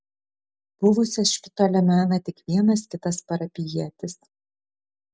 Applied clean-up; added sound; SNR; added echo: none; none; none; none.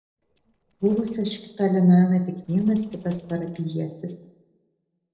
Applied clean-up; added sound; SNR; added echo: neural separator model SepFormer DNS4.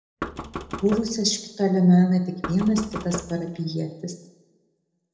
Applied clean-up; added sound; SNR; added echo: none; Knock; 13 dB; reverberation time 0.6 s.